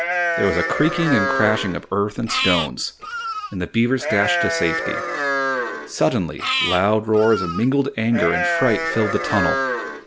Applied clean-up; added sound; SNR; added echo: none; Livestock, farm animals, working animals; 2 dB; none.